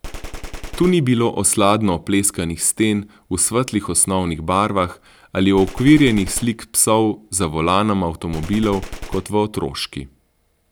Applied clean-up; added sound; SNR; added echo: none; Gunshot, gunfire; 13 dB; none.